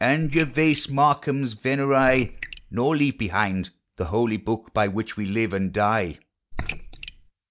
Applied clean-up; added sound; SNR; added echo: neural mask model Resemble Enhance denoiser.